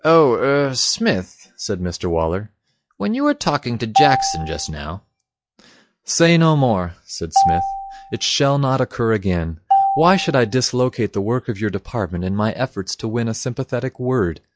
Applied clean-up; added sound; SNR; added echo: classical method log-MMSE.